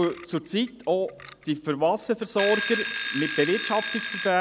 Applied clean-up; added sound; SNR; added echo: none; Alarm / Clock; 4 dB; none.